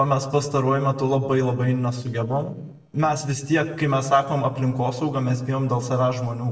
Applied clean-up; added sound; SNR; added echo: neural separator model SepFormer DNS4.